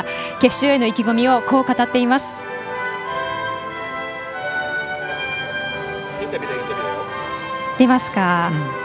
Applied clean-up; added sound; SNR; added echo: none; none; none; none.